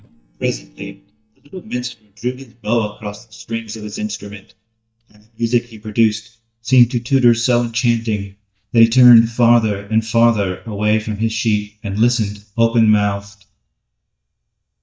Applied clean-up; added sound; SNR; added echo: neural mask model DeepFilterNet 3.